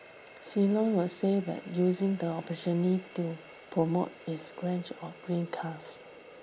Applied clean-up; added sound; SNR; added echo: none; Water tap, faucet; 20 dB; none.